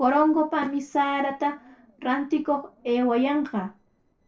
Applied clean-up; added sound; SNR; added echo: neural separator model SepFormer DNS4.